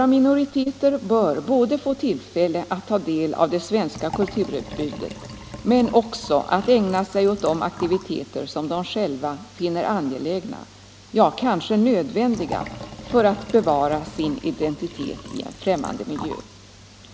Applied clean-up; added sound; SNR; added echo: none; Liquid; 17 dB; none.